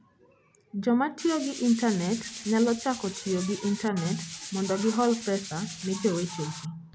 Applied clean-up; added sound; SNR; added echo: none; Tools; 12 dB; none.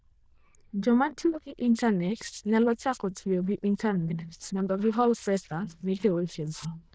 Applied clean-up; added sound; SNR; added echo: neural diffusion model UNIVERSE++.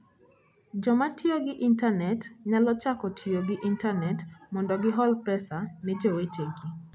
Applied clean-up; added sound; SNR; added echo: none; none; none; none.